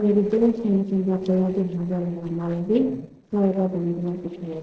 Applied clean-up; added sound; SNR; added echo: neural separator model SepFormer DNS4.